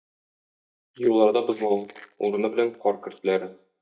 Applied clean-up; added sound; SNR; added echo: neural mask model DeepFilterNet 3.